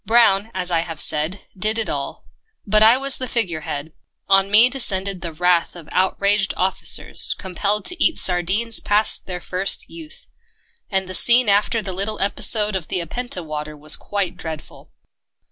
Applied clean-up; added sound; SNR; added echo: none; none; none; none.